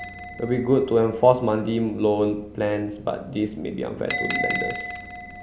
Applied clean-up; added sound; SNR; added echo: none; Bell; 10 dB; none.